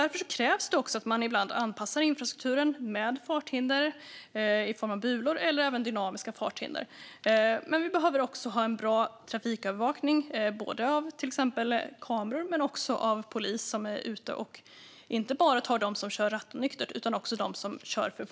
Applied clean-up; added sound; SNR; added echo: none; none; none; none.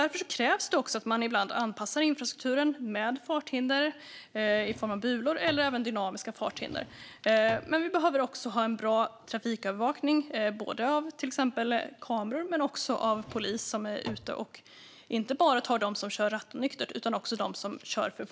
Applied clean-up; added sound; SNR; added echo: none; Drawer open or close; 18 dB; none.